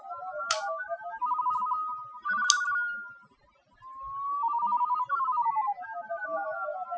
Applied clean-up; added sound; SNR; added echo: classical method Wiener filter.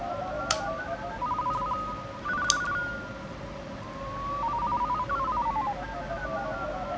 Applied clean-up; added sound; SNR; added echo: none; Ringtone; -5 dB; none.